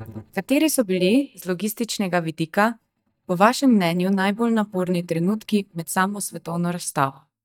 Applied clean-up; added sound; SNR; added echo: neural mask model DeepFilterNet 3.